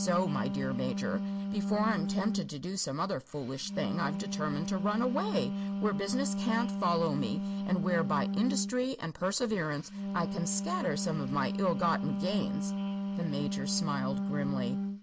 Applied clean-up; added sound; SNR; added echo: none; Wind instrument, woodwind instrument; 1 dB; none.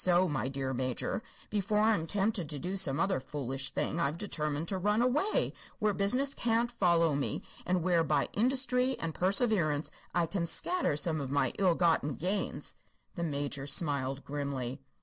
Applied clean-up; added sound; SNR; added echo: none; none; none; none.